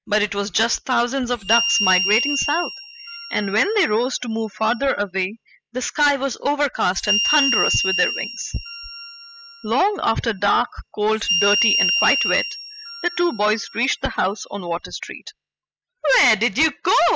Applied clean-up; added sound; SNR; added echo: classical method spectral subtraction.